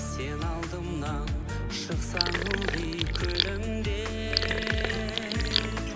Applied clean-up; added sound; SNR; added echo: none; Sink (filling or washing); 2 dB; none.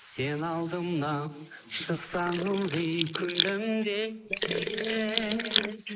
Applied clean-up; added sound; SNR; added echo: neural mask model Resemble Enhance denoiser.